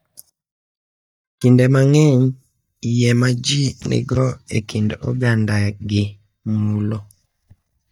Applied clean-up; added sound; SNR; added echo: neural mask model DeepFilterNet 3.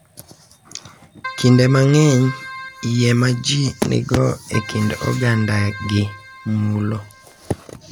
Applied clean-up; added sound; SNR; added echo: none; Keyboard (musical); 15 dB; none.